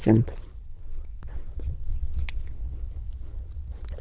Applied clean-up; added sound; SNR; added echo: neural diffusion model UNIVERSE++.